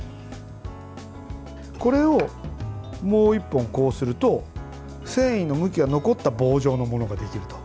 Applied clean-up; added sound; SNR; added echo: none; none; none; none.